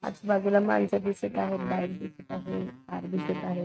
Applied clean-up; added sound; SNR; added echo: neural mask model RNNoise.